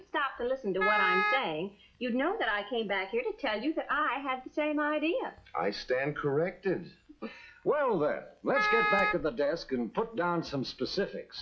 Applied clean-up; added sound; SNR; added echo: classical method log-MMSE.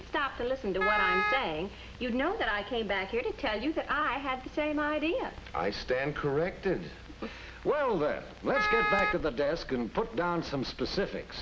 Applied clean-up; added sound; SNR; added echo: none; Wind instrument, woodwind instrument; 0 dB; none.